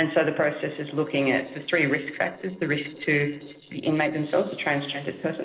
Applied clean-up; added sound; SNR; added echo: neural separator model SepFormer DNS4.